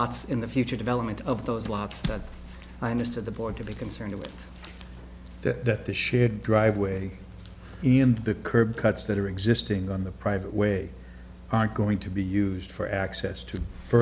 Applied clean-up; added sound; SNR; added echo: none; none; none; none.